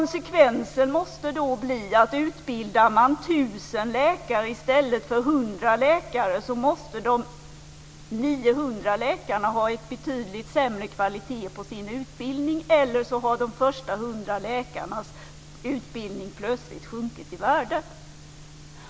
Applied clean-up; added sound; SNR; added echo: none; none; none; none.